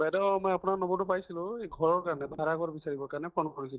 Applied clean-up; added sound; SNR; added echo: neural mask model DeepFilterNet 3.